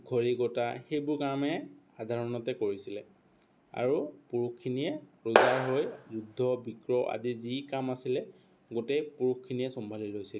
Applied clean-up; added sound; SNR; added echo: none; Clapping; -5 dB; none.